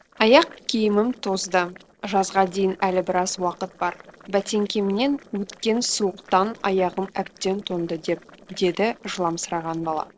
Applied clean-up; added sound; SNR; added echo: neural separator model SepFormer DNS4.